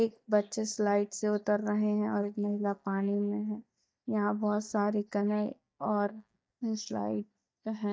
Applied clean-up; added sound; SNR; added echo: neural mask model DeepFilterNet 3.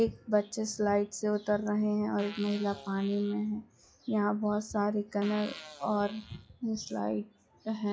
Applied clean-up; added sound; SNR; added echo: classical method log-MMSE.